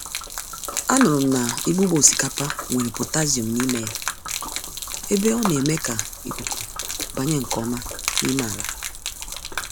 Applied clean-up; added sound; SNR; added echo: none; Gurgling / Liquid; 6 dB; none.